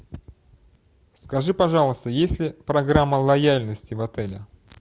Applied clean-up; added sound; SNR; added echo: none; none; none; none.